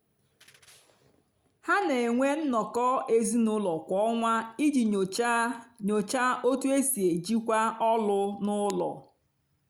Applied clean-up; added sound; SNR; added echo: none; none; none; none.